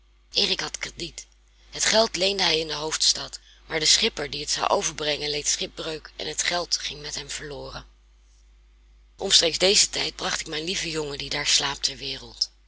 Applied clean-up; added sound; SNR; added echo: none; none; none; none.